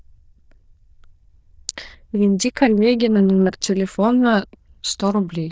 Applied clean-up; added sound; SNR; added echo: neural diffusion model UNIVERSE++.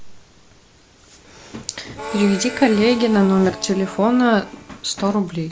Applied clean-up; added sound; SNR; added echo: none; Harmonica; 14 dB; none.